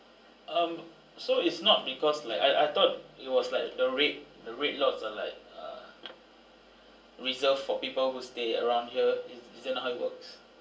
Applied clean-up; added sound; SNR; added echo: none; none; none; reverberation time 0.2 s.